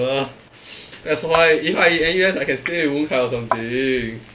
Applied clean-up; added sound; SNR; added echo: neural mask model Resemble Enhance denoiser.